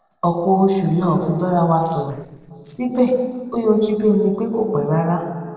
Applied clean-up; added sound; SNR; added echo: neural separator model SepFormer DNS4.